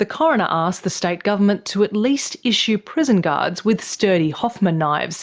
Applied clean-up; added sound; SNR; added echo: none; none; none; none.